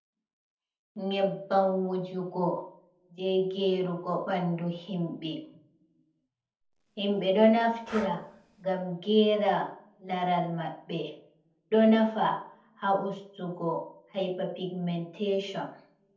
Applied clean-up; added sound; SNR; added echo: none; Breathing; 17 dB; reverberation time 0.6 s.